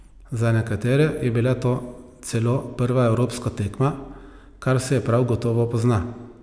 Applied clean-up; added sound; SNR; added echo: none; none; none; none.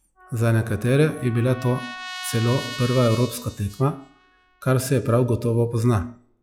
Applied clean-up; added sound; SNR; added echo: classical method log-MMSE.